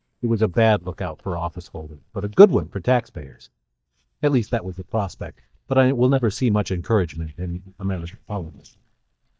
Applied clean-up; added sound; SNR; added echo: neural mask model DeepFilterNet 3.